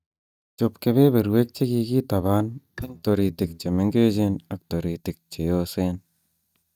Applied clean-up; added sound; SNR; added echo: neural mask model DeepFilterNet 3.